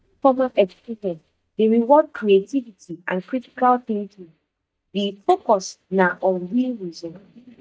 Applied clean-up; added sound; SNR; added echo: neural mask model DeepFilterNet 3.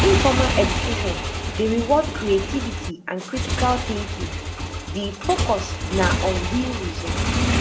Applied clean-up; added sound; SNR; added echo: none; Motorcycle / Engine; 0 dB; reverberation time 0.6 s.